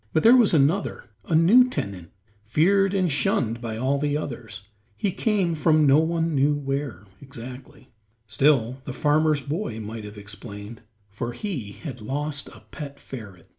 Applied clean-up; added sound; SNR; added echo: none; none; none; none.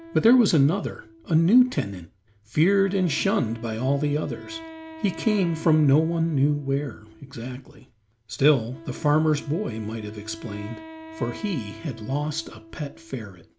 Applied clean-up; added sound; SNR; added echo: none; Wind instrument, woodwind instrument; 18 dB; none.